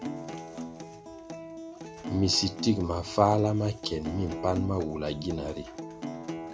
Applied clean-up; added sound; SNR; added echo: none; Acoustic guitar; 9 dB; none.